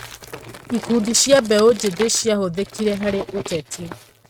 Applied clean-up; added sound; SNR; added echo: neural mask model RNNoise.